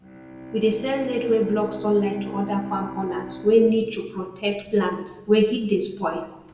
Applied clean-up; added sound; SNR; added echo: none; Bowed string instrument; 16 dB; reverberation time 0.9 s.